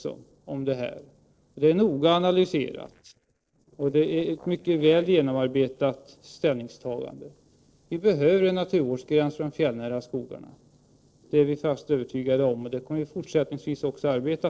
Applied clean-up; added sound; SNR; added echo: neural separator model SepFormer DNS4.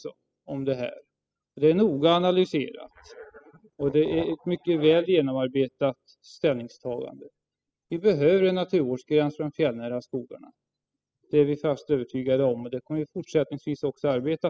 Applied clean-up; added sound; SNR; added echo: classical method spectral subtraction.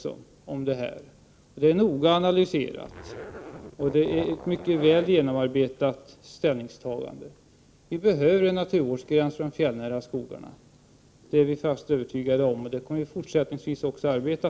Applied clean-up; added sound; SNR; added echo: none; Zipper (clothing); 14 dB; none.